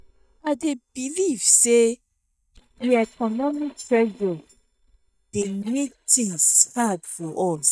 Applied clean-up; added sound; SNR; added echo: neural mask model DeepFilterNet 3.